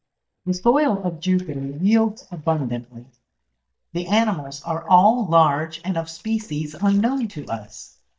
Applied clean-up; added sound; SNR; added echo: neural mask model DeepFilterNet 3.